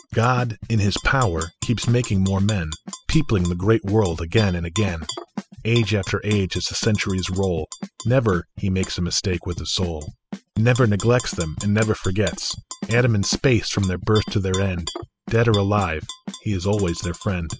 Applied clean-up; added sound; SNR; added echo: classical method spectral subtraction.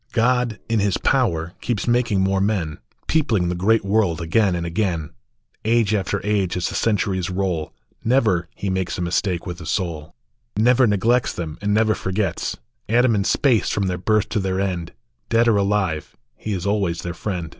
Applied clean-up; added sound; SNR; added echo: none; none; none; none.